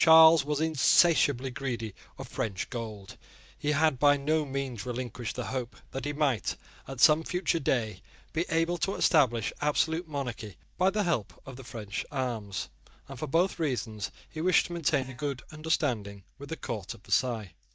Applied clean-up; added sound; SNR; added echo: neural mask model DeepFilterNet 3.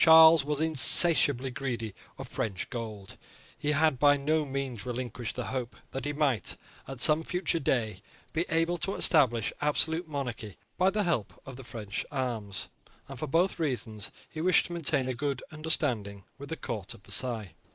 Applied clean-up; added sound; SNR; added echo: neural mask model Resemble Enhance denoiser.